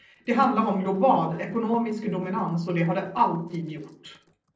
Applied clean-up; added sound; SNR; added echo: neural separator model SepFormer DNS4.